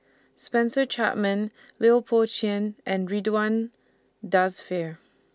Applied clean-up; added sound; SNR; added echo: none; none; none; none.